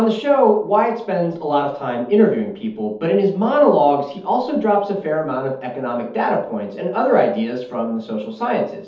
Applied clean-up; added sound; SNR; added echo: none; none; none; reverberation time 0.6 s.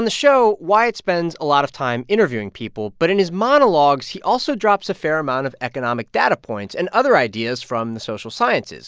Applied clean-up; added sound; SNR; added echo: none; none; none; none.